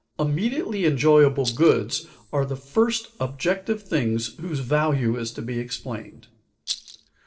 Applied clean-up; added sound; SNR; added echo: neural separator model SepFormer DNS4.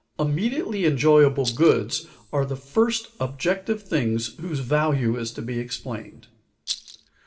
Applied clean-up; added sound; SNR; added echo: none; Rattle; 10 dB; reverberation time 0.5 s.